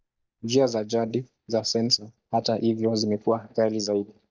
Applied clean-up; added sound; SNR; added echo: neural mask model DeepFilterNet 3.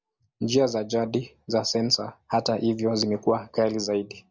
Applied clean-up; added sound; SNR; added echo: none; none; none; none.